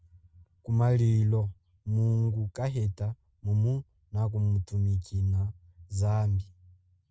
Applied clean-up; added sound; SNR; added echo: none; none; none; none.